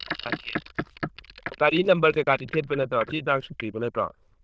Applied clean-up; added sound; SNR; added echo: neural diffusion model UNIVERSE++.